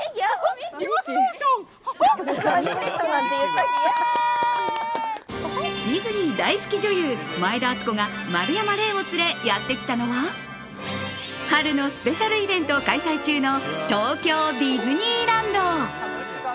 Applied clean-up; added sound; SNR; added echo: none; none; none; none.